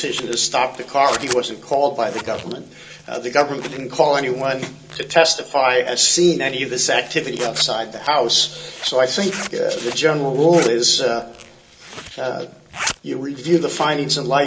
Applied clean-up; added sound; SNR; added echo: none; Zipper (clothing); 15 dB; reverberation time 0.2 s.